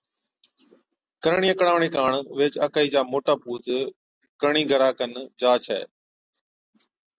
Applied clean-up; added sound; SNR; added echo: none; none; none; none.